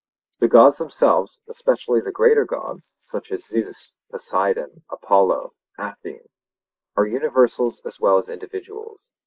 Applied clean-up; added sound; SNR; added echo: neural mask model Resemble Enhance denoiser.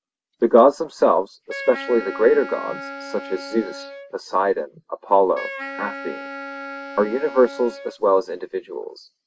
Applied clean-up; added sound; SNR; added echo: none; Wind instrument, woodwind instrument; 13 dB; none.